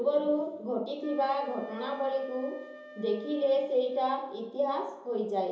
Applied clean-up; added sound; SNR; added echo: none; Wind instrument, woodwind instrument; 20 dB; reverberation time 2.8 s.